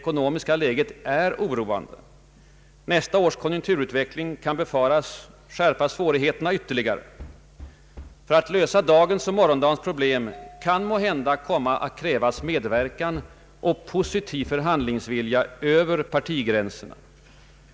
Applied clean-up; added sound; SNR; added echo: none; Knock; 20 dB; none.